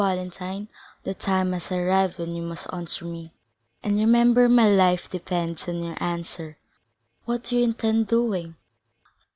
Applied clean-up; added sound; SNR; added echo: none; none; none; none.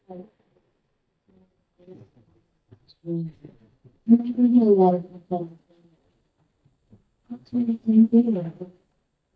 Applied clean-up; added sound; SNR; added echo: neural mask model DeepFilterNet 3.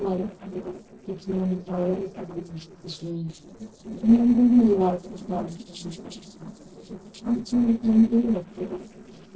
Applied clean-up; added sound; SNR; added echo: neural separator model SepFormer DNS4.